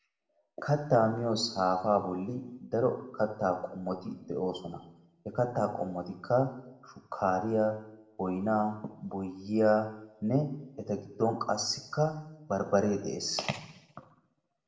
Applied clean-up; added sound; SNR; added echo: none; none; none; reverberation time 0.8 s.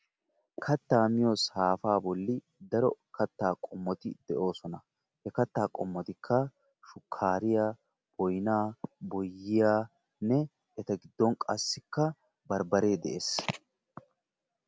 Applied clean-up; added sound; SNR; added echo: none; none; none; none.